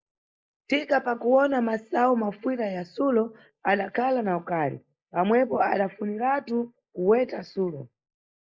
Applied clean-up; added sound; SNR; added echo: neural mask model Resemble Enhance denoiser.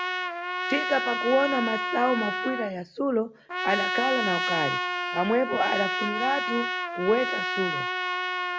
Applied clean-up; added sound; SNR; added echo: none; Trumpet; 1 dB; none.